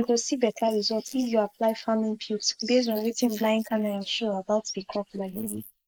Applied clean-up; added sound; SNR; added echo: neural mask model Resemble Enhance denoiser.